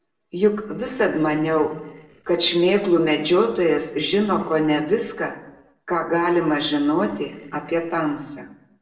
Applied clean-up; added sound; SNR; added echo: neural separator model SepFormer DNS4.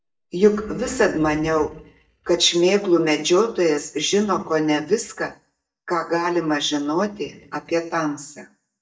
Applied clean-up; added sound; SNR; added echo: neural mask model DeepFilterNet 3.